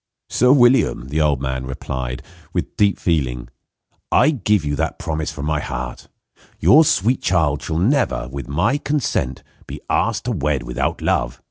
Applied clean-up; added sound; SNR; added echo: none; none; none; none.